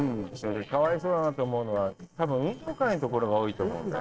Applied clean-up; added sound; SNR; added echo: neural separator model SepFormer DNS4.